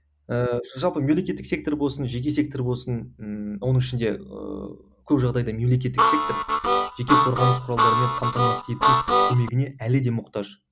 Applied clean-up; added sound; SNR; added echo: none; Harmonica; -4 dB; none.